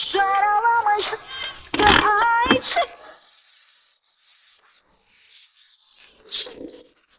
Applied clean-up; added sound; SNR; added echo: neural mask model Resemble Enhance denoiser.